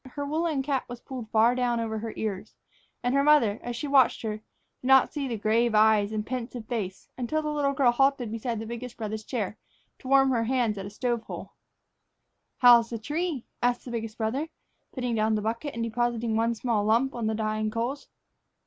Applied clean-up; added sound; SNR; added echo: none; none; none; none.